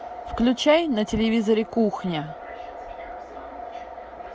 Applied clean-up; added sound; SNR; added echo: none; none; none; none.